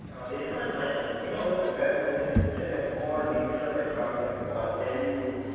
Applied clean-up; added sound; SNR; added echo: none; Sliding door; 7 dB; reverberation time 2.2 s.